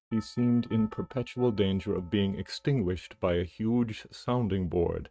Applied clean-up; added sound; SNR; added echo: neural mask model RNNoise.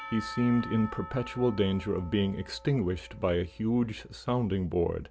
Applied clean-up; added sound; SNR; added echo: none; Church bell / Percussion; 17 dB; none.